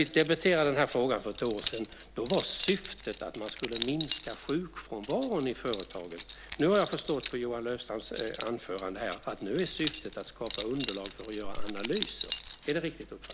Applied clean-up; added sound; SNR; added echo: none; Keys jangling; 4 dB; none.